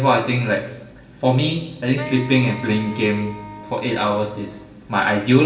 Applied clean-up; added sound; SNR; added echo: none; Wind instrument, woodwind instrument; 17 dB; reverberation time 1.1 s.